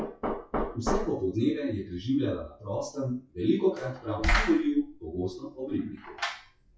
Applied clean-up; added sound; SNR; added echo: classical method WPE with log-MMSE.